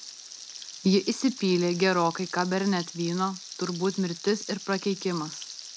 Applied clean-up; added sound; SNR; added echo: none; Frying (food); 14 dB; none.